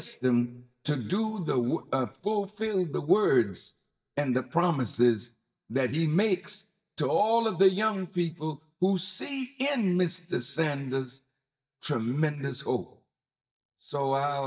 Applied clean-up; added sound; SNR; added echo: neural mask model DeepFilterNet 3.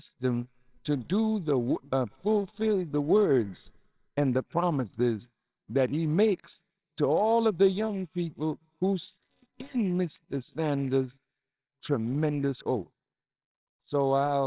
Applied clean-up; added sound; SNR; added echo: neural separator model SepFormer WHAMR!.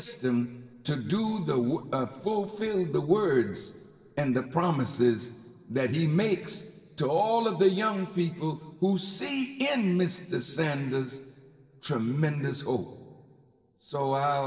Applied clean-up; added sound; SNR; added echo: neural separator model SepFormer DNS4.